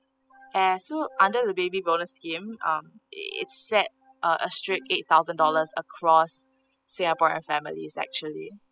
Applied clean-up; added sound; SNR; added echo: classical method spectral subtraction.